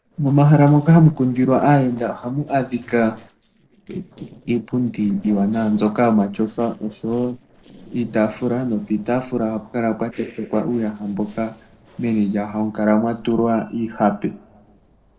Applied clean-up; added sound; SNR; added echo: neural separator model SepFormer DNS4.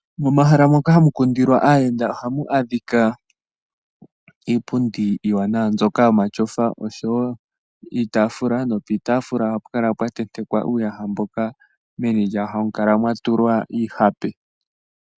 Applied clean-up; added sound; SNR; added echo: none; none; none; none.